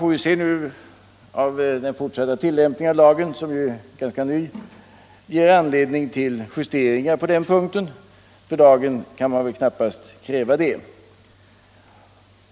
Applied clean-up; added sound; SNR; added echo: none; none; none; none.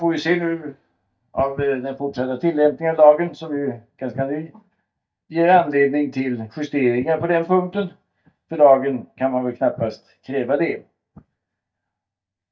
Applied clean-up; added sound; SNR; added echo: neural mask model DeepFilterNet 3.